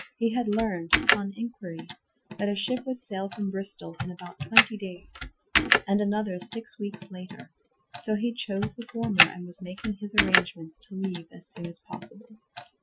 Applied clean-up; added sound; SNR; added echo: classical method Wiener filter.